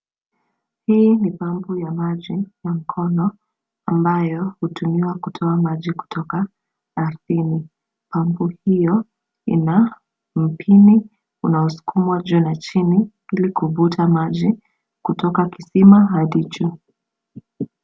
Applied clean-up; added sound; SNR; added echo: none; none; none; none.